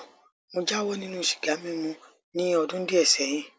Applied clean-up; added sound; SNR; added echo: none; none; none; none.